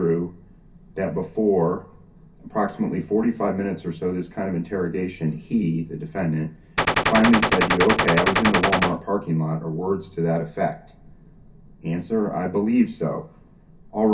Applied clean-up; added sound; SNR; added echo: none; Gunshot, gunfire; -4 dB; reverberation time 0.3 s.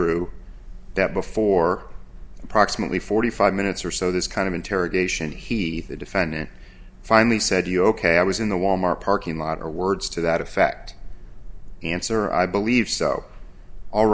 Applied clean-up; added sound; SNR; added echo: none; none; none; none.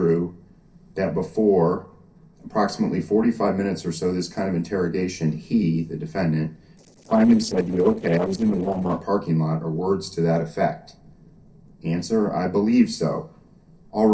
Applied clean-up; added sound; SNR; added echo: neural separator model SepFormer DNS4.